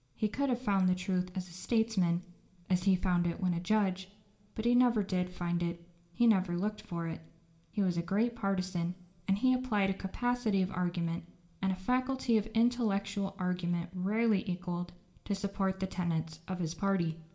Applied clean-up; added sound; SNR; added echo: none; none; none; reverberation time 0.5 s.